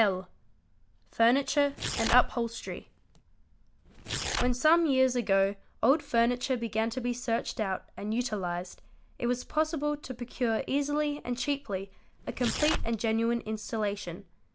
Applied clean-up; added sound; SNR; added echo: none; Tearing; 5 dB; none.